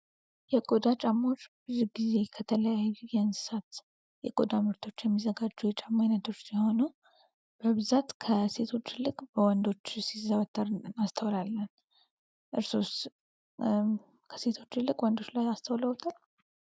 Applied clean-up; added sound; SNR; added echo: none; none; none; none.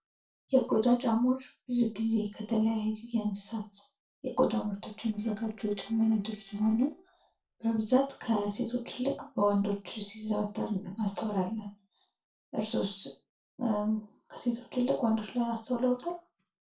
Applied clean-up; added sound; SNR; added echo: neural separator model SepFormer DNS4.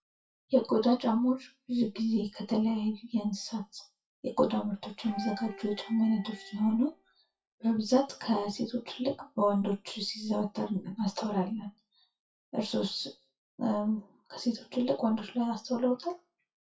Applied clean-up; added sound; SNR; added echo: classical method WPE with log-MMSE.